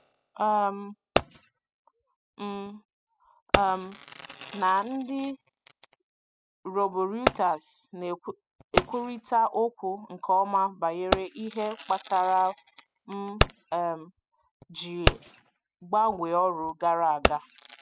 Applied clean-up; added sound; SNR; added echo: classical method spectral subtraction.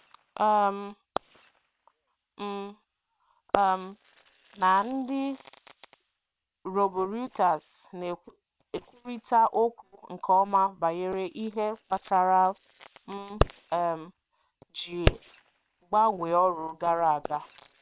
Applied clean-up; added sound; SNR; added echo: neural separator model SepFormer WHAM!.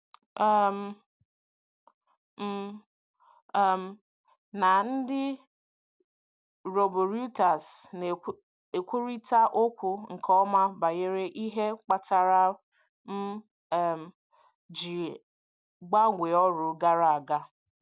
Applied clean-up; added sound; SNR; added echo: none; none; none; none.